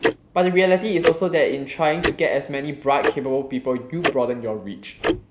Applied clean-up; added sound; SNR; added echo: none; Tick-tock; 6 dB; none.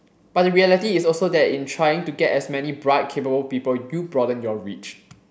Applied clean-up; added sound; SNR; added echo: none; none; none; none.